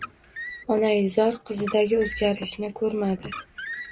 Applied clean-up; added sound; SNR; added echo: none; Car; 13 dB; none.